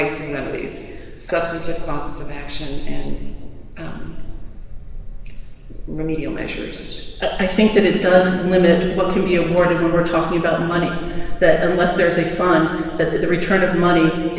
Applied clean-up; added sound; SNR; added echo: none; none; none; reverberation time 1.6 s.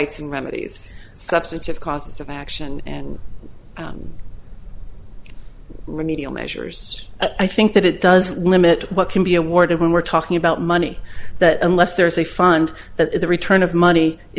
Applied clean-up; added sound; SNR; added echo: none; none; none; none.